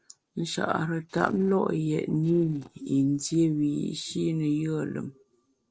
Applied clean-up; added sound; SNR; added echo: neural separator model SepFormer DNS4.